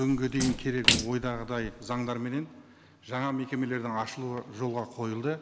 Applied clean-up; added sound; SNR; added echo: none; Splash, splatter; 3 dB; none.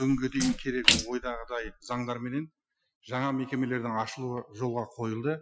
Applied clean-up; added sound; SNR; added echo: classical method Wiener filter.